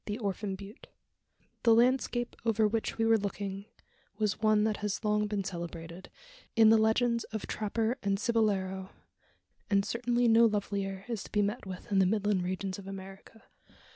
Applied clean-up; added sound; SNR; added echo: none; none; none; none.